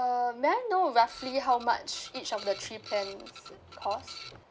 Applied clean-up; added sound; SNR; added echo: none; Printer; 16 dB; none.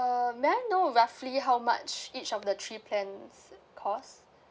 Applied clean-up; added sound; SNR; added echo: none; none; none; none.